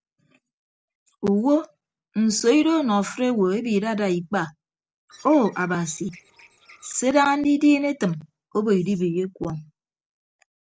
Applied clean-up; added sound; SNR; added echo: neural separator model SepFormer DNS4.